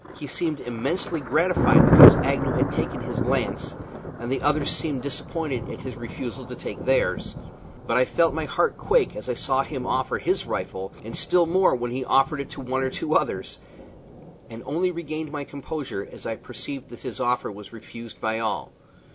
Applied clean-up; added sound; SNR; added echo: none; Thunder; 1 dB; none.